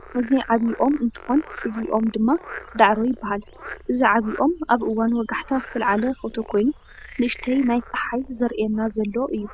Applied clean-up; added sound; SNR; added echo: none; Frog; 18 dB; none.